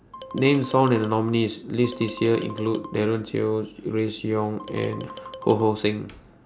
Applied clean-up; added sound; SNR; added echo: none; Marimba, xylophone; 17 dB; none.